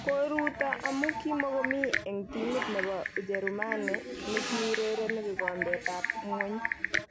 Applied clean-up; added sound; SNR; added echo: none; Typing; 2 dB; none.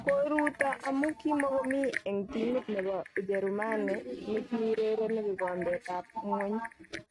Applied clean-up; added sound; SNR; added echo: neural mask model RNNoise.